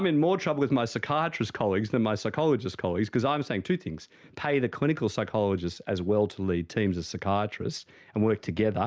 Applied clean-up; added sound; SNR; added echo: none; none; none; none.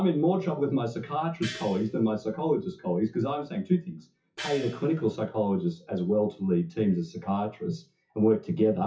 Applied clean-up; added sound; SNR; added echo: classical method WPE with log-MMSE.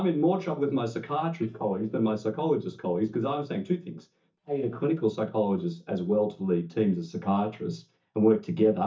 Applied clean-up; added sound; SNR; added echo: neural mask model DeepFilterNet 3.